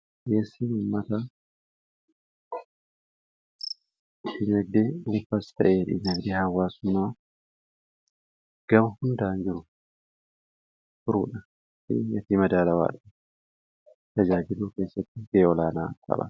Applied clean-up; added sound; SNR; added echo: none; Cricket; 19 dB; none.